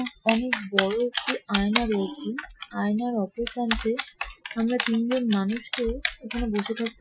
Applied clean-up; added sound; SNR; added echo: classical method Wiener filter.